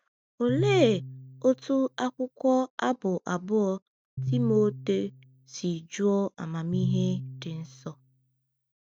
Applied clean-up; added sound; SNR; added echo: none; Piano; 7 dB; none.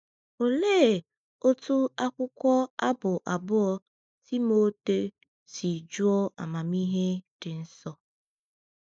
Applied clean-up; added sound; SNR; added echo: neural mask model Resemble Enhance denoiser.